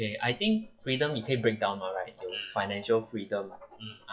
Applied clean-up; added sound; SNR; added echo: classical method WPE with log-MMSE.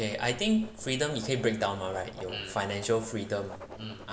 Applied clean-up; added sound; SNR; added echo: none; Writing; 16 dB; reverberation time 0.6 s.